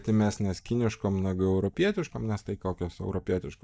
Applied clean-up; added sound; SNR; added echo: neural mask model DeepFilterNet 3.